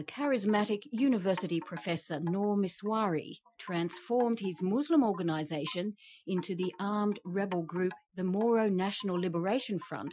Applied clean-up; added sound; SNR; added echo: classical method Wiener filter.